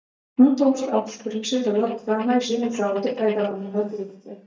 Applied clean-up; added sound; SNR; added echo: neural mask model DeepFilterNet 3.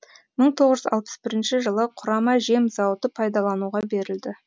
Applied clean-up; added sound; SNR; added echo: none; none; none; none.